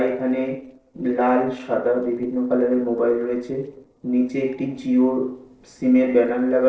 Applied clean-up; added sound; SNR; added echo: neural separator model SepFormer DNS4.